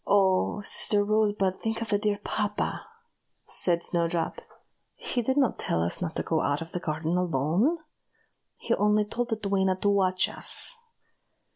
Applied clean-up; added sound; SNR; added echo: none; none; none; none.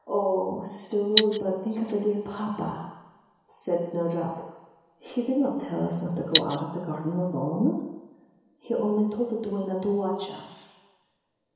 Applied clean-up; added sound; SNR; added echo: none; Cutlery, silverware; -2 dB; reverberation time 1.0 s.